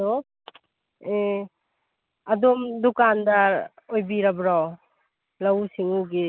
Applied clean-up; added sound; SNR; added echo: none; none; none; none.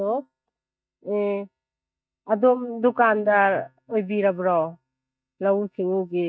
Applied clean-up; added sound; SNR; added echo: neural mask model DeepFilterNet 3.